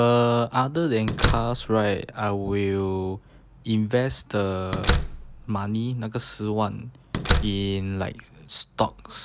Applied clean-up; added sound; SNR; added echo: none; Slam; 2 dB; none.